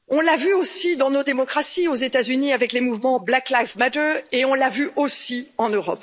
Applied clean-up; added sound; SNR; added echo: neural mask model Resemble Enhance denoiser.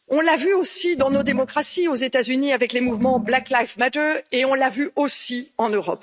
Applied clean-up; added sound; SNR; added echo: neural mask model RNNoise.